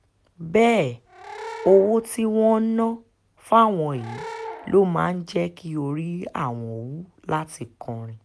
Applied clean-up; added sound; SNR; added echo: none; Animal / Brass instrument; 18 dB; none.